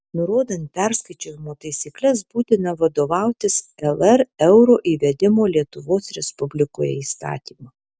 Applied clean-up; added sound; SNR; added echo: none; none; none; none.